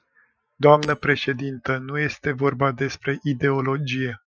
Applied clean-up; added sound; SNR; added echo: classical method Wiener filter.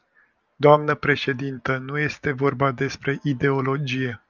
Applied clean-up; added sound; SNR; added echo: none; none; none; none.